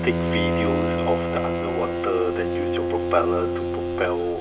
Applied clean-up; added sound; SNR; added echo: none; Bowed string instrument; -2 dB; reverberation time 2.5 s.